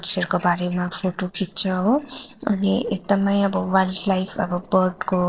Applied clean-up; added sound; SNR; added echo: neural separator model SepFormer DNS4.